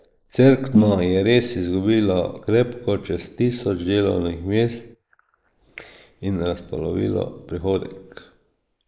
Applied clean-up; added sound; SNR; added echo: neural mask model Resemble Enhance denoiser.